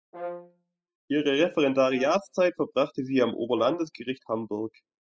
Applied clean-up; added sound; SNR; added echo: classical method spectral subtraction.